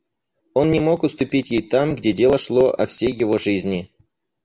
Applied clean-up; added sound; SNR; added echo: none; none; none; none.